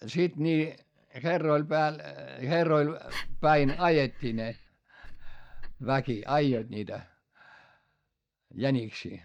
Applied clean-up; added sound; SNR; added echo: neural mask model DeepFilterNet 3.